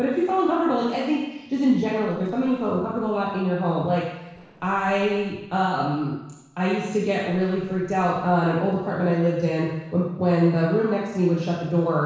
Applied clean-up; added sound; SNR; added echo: neural separator model SepFormer DNS4.